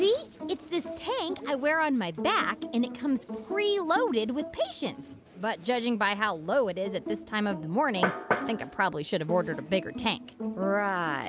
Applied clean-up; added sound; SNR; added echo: none; none; none; none.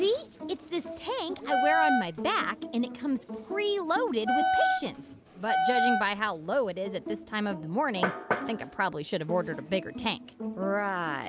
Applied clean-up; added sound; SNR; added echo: none; Wind instrument, woodwind instrument; -3 dB; none.